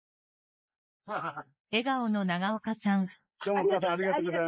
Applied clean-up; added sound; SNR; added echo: neural mask model Resemble Enhance denoiser.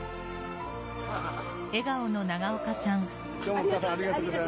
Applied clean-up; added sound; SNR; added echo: none; Piano; 16 dB; none.